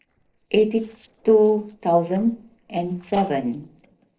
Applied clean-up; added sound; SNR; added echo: neural separator model SepFormer DNS4.